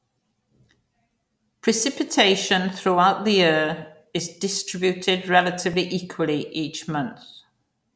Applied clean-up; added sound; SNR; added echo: none; none; none; none.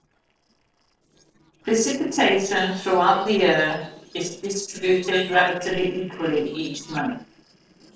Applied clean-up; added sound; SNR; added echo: neural separator model SepFormer DNS4.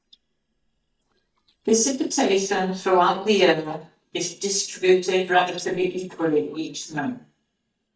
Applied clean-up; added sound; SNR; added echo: neural mask model DeepFilterNet 3.